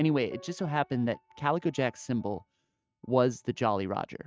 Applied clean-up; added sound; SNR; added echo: neural mask model RNNoise.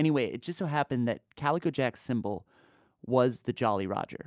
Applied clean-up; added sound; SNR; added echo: none; none; none; none.